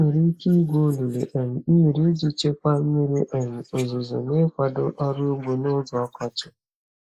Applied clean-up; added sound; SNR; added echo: neural mask model Resemble Enhance denoiser.